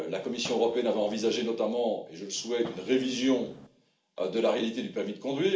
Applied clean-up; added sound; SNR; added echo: none; Fireworks; 18 dB; reverberation time 0.4 s.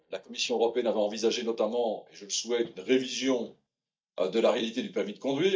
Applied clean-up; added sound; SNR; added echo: neural mask model DeepFilterNet 3.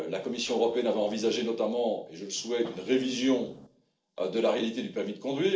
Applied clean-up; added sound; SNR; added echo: neural separator model SepFormer DNS4.